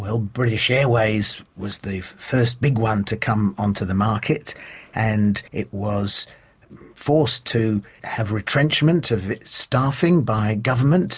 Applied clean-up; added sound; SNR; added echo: none; none; none; none.